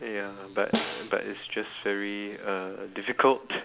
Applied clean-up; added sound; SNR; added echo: none; Snare drum; 4 dB; none.